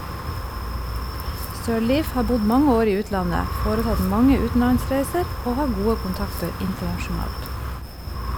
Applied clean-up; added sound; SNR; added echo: none; Wind; 4 dB; none.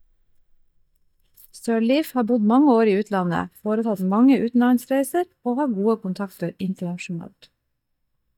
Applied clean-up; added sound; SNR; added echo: neural mask model DeepFilterNet 3.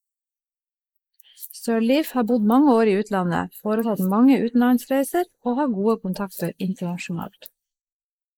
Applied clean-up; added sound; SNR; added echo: neural mask model Resemble Enhance denoiser.